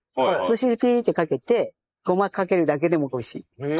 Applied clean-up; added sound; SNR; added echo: neural mask model Resemble Enhance denoiser.